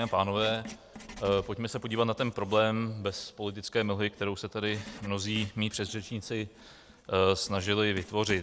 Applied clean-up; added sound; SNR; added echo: none; Writing; 18 dB; none.